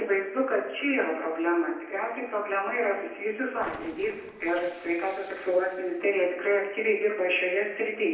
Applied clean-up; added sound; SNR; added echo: neural separator model SepFormer DNS4.